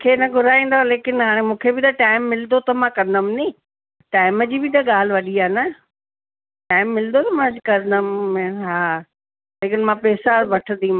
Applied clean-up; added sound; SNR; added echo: none; none; none; none.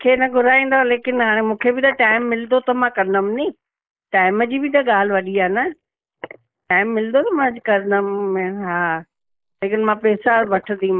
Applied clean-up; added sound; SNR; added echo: neural mask model Resemble Enhance denoiser.